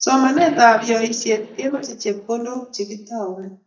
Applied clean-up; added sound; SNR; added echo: neural mask model DeepFilterNet 3.